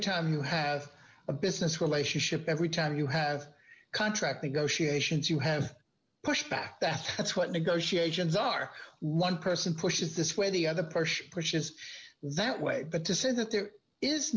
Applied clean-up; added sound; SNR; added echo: none; none; none; none.